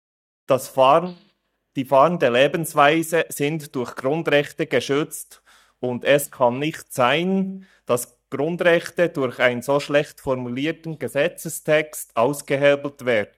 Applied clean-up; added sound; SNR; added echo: neural mask model DeepFilterNet 3.